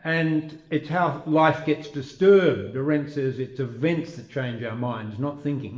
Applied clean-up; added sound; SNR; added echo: none; none; none; reverberation time 0.8 s.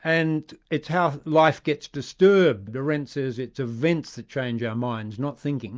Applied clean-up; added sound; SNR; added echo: none; none; none; none.